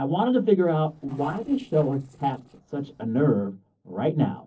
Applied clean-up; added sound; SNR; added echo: neural separator model SepFormer DNS4.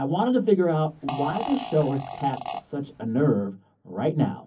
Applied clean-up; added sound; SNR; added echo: none; Fart; 10 dB; reverberation time 0.3 s.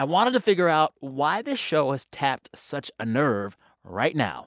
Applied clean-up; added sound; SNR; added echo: none; none; none; none.